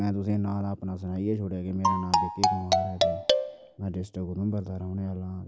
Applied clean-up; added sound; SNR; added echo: none; Marimba, xylophone; -5 dB; none.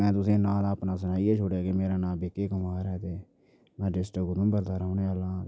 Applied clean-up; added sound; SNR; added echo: none; none; none; none.